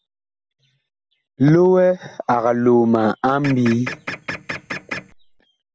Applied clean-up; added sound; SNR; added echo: none; Printer; 11 dB; none.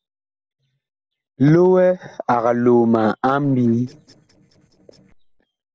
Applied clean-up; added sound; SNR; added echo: neural separator model SepFormer DNS4.